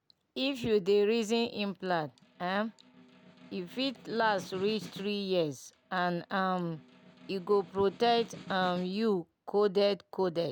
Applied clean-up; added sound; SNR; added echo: none; Snare drum; 20 dB; none.